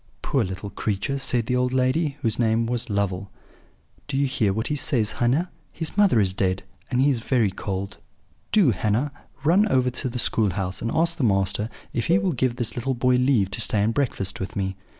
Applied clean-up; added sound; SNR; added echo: none; Cowbell; 15 dB; none.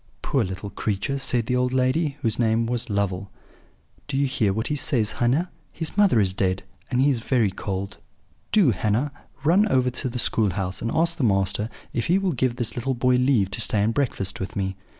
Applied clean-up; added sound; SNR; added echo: none; none; none; none.